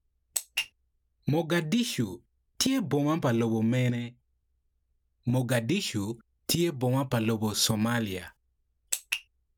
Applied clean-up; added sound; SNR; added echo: none; none; none; none.